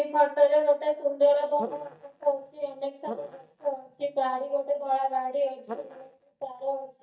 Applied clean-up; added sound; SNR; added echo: neural mask model DeepFilterNet 3.